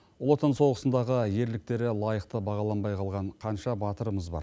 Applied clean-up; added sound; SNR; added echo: none; none; none; none.